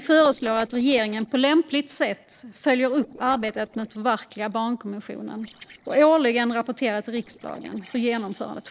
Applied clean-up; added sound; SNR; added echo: neural separator model SepFormer DNS4.